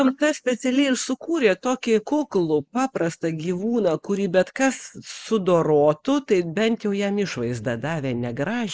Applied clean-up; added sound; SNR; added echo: neural mask model Resemble Enhance denoiser.